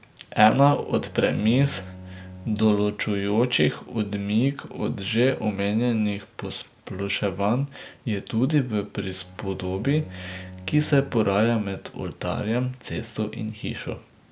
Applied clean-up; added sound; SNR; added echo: none; Bowed string instrument; 18 dB; none.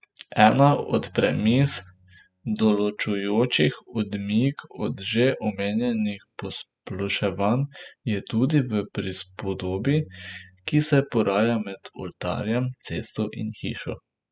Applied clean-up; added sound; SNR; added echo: classical method spectral subtraction.